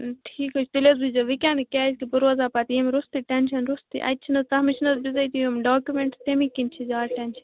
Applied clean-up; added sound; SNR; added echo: none; none; none; none.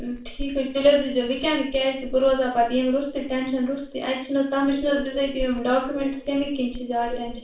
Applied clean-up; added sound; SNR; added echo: none; Bell; 14 dB; reverberation time 0.4 s.